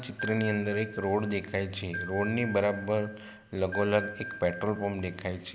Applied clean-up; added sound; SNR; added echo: none; Ringtone / Bell; 11 dB; none.